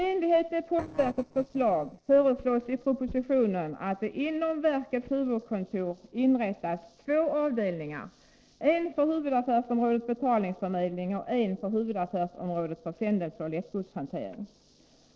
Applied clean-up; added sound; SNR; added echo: neural separator model SepFormer DNS4.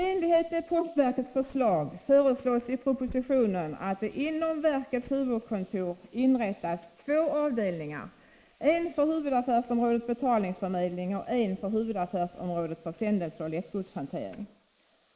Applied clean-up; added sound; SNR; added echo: neural mask model Resemble Enhance denoiser.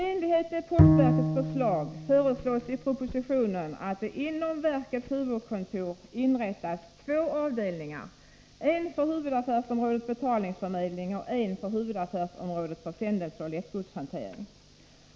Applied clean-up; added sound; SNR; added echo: none; Bowed string instrument; -4 dB; none.